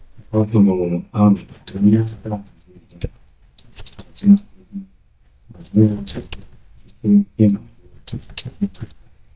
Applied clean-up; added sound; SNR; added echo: neural mask model DeepFilterNet 3.